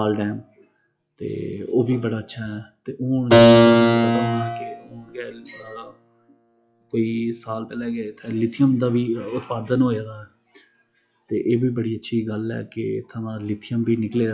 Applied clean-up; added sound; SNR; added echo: classical method log-MMSE.